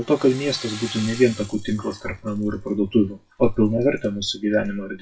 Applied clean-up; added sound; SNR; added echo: classical method WPE with log-MMSE.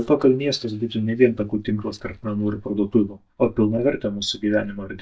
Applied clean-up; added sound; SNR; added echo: neural mask model DeepFilterNet 3.